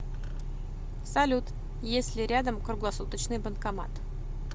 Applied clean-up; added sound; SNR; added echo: none; none; none; none.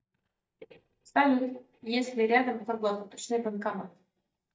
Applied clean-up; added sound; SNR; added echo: neural mask model DeepFilterNet 3.